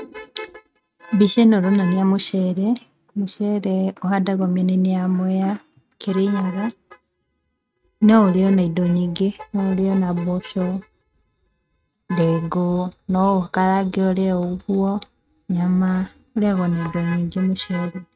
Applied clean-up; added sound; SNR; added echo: neural mask model RNNoise.